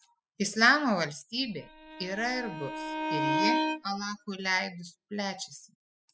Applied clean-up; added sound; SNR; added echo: classical method spectral subtraction.